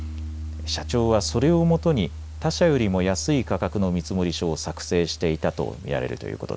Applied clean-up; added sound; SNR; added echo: none; Camera + Piano; 12 dB; none.